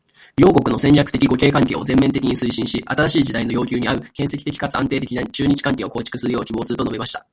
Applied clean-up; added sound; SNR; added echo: none; none; none; none.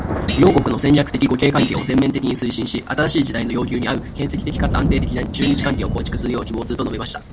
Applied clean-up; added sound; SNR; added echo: none; Thump, thud + Thunder; 6 dB; none.